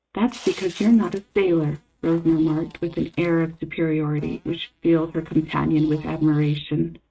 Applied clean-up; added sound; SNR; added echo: neural mask model RNNoise.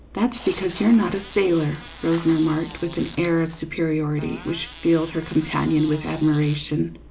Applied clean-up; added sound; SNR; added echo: none; Tearing + Fart; 19 dB; none.